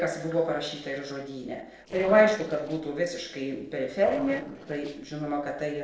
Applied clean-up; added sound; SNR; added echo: neural separator model SepFormer DNS4.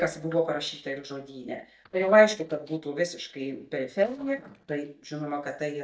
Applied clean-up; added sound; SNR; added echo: neural mask model DeepFilterNet 3.